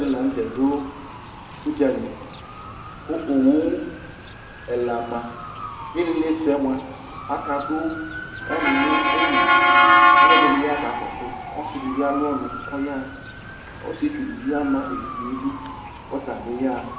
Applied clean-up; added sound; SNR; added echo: none; Motor vehicle (road) / Siren; -1 dB; reverberation time 0.9 s.